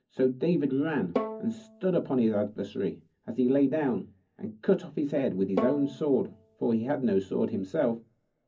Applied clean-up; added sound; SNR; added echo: none; Bowed string instrument; 10 dB; reverberation time 0.4 s.